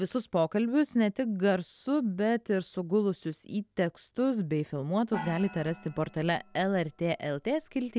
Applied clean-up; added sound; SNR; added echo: none; Gong; 16 dB; none.